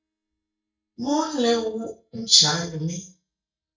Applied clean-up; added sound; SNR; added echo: neural mask model DeepFilterNet 3.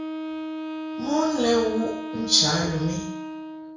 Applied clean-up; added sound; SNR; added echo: none; Wind instrument, woodwind instrument; 7 dB; reverberation time 0.6 s.